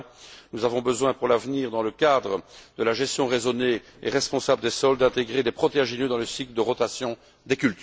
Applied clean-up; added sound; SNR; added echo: none; none; none; none.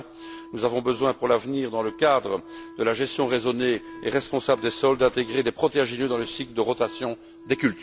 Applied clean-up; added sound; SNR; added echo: none; Wind instrument, woodwind instrument; 19 dB; none.